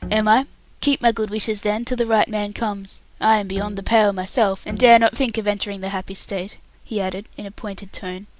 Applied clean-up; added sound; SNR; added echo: none; Bowed string instrument; 16 dB; none.